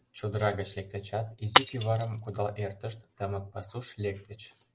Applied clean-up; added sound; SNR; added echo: none; Shatter; -1 dB; none.